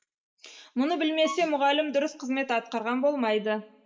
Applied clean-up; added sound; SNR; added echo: none; Bowed string instrument; 16 dB; reverberation time 0.6 s.